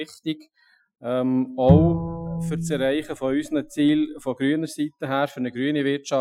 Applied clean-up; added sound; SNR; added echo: classical method Wiener filter.